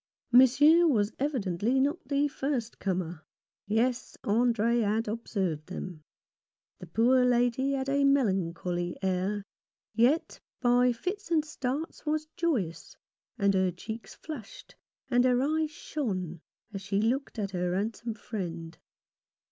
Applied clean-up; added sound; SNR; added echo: none; none; none; none.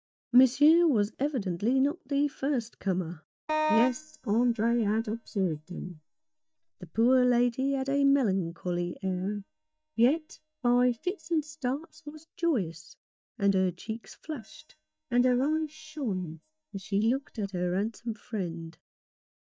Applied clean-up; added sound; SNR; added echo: neural mask model DeepFilterNet 3.